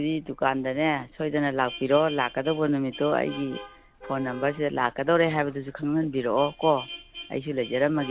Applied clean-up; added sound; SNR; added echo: none; Vehicle horn, car horn, honking; 17 dB; none.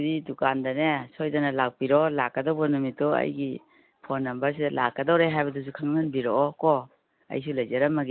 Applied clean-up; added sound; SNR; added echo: none; none; none; none.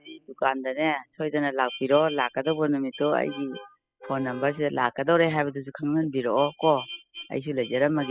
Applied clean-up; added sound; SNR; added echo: classical method spectral subtraction.